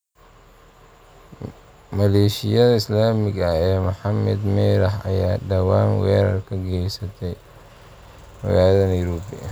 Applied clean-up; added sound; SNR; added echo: none; none; none; none.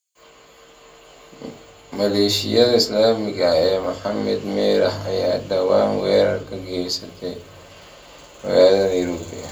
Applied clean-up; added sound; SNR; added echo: none; none; none; reverberation time 0.2 s.